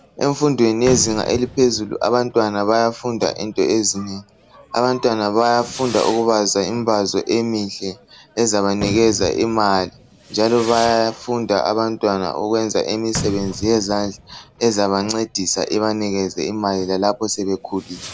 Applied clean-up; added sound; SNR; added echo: none; Fireworks; 17 dB; none.